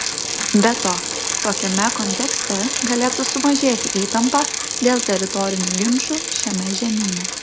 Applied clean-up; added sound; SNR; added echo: none; Bicycle; 2 dB; none.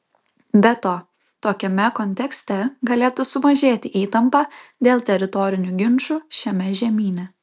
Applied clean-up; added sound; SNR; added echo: none; none; none; none.